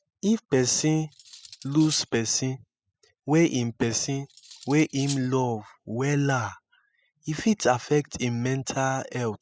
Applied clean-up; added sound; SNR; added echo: classical method spectral subtraction.